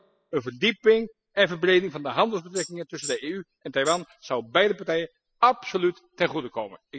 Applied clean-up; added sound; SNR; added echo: classical method spectral subtraction.